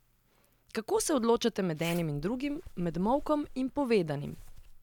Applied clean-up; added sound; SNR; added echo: none; Zipper (clothing); 17 dB; none.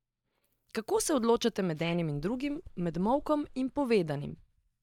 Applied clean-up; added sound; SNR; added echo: neural mask model DeepFilterNet 3.